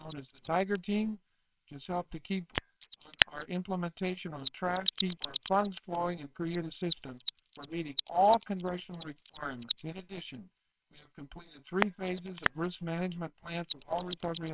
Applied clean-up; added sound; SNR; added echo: neural separator model SepFormer WHAMR!.